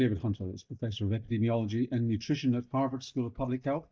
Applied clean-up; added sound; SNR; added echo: neural mask model DeepFilterNet 3.